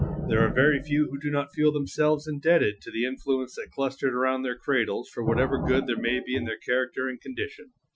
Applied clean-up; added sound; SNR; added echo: classical method Wiener filter.